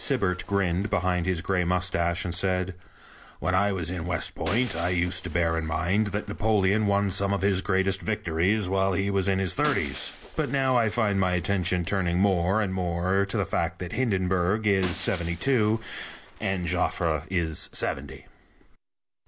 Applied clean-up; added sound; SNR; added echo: none; Shatter; 20 dB; none.